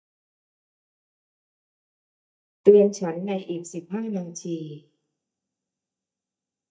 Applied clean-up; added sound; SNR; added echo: neural mask model DeepFilterNet 3.